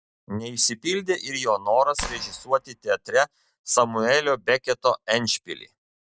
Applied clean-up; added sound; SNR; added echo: none; Clapping; 12 dB; none.